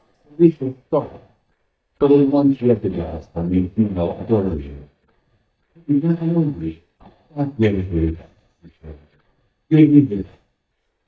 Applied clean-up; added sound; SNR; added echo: neural mask model DeepFilterNet 3.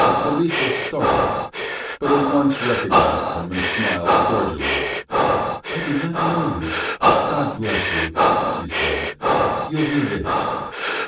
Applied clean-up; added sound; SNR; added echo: none; Breathing; -4 dB; reverberation time 0.5 s.